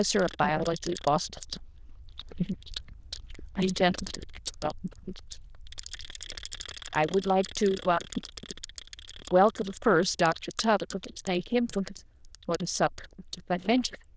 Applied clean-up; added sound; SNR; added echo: neural diffusion model UNIVERSE++.